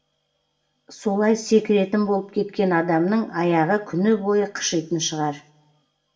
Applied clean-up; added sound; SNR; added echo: none; none; none; reverberation time 0.5 s.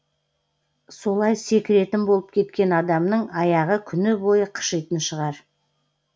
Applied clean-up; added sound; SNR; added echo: none; none; none; none.